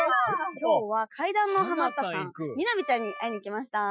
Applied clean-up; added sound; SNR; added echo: classical method Wiener filter.